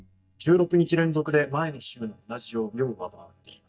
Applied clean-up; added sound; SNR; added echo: neural mask model DeepFilterNet 3.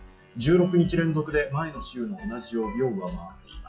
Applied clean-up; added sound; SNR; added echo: classical method WPE with log-MMSE.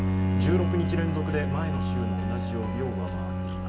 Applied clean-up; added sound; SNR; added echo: none; Bowed string instrument; -5 dB; reverberation time 0.6 s.